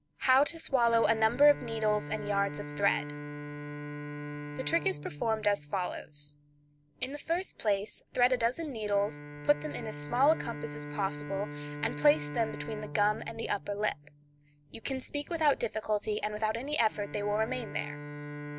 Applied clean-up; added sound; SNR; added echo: none; Bowed string instrument; 11 dB; none.